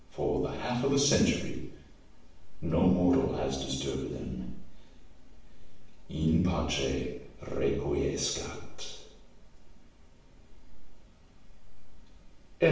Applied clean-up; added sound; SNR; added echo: none; none; none; reverberation time 0.7 s.